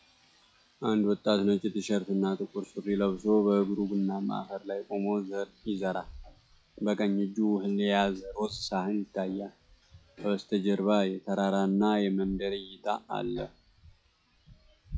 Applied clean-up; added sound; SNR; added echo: classical method log-MMSE.